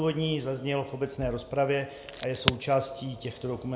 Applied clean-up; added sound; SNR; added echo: none; Crack; 5 dB; reverberation time 0.5 s.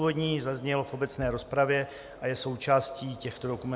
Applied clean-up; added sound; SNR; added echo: none; none; none; none.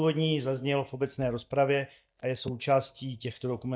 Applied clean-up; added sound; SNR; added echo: neural mask model DeepFilterNet 3.